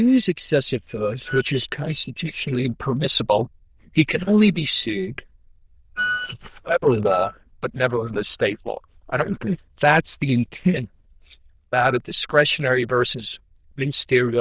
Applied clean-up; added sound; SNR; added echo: neural diffusion model UNIVERSE++.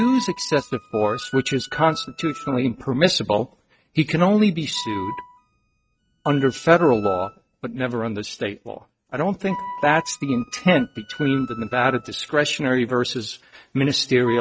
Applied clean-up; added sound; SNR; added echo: neural mask model RNNoise.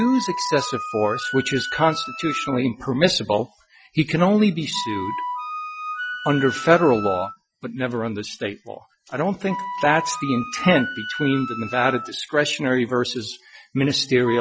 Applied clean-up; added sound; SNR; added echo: classical method Wiener filter.